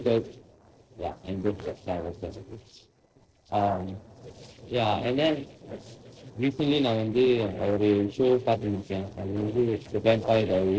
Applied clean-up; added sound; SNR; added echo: neural separator model SepFormer DNS4.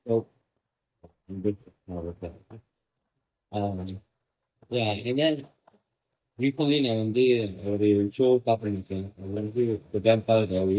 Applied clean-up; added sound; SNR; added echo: neural mask model DeepFilterNet 3.